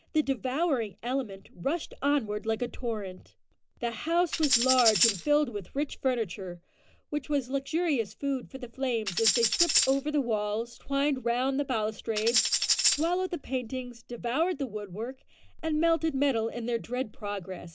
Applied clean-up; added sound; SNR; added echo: none; Tambourine; 0 dB; none.